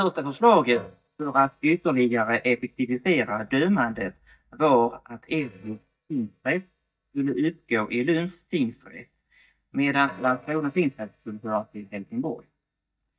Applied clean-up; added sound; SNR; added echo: neural mask model DeepFilterNet 3.